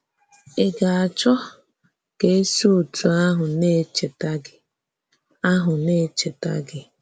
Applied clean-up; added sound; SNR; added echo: none; none; none; none.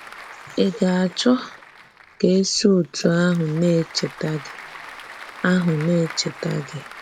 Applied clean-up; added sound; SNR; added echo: none; Applause / Crowd; 18 dB; none.